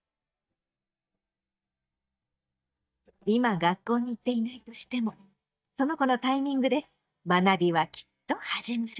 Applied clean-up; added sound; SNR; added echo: neural mask model DeepFilterNet 3.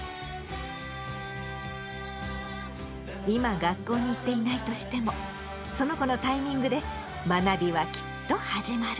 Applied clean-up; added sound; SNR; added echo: none; none; none; none.